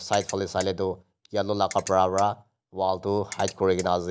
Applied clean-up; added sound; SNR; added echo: none; Ratchet, pawl; 14 dB; none.